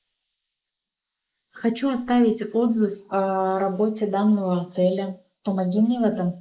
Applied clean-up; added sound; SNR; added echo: neural mask model Resemble Enhance denoiser.